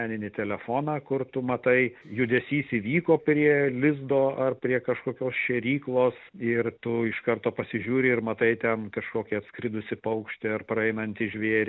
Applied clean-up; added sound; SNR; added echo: none; none; none; none.